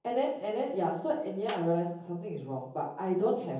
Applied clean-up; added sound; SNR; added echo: none; Clapping; 17 dB; reverberation time 0.7 s.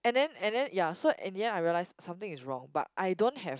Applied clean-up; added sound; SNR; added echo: none; none; none; none.